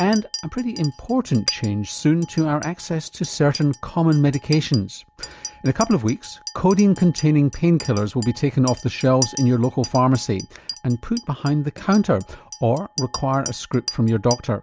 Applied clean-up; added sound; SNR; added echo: none; Chink, clink; 15 dB; none.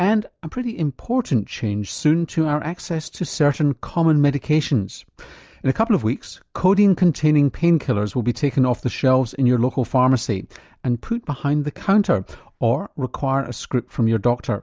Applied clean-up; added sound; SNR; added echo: none; none; none; none.